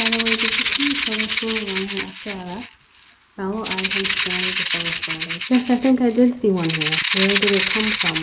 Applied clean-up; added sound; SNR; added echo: none; Rattle (instrument); 1 dB; none.